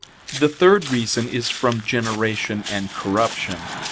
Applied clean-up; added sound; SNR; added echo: none; Walk, footsteps; 12 dB; none.